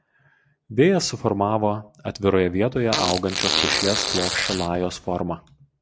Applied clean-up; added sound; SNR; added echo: none; Fart; 2 dB; none.